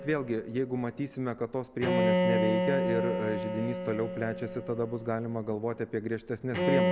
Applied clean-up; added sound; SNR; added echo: none; Bowed string instrument; 0 dB; none.